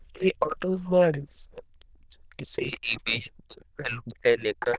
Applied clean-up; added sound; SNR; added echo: neural diffusion model UNIVERSE++.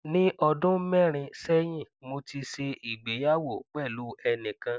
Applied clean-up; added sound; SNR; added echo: none; none; none; none.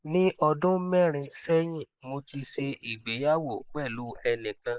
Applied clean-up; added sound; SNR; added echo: neural mask model Resemble Enhance denoiser.